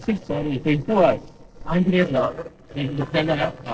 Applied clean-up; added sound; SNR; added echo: neural separator model SepFormer DNS4.